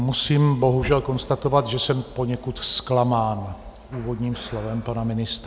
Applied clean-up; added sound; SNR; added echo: none; none; none; none.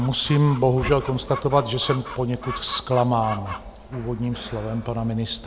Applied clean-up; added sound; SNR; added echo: none; Chicken, rooster; 15 dB; none.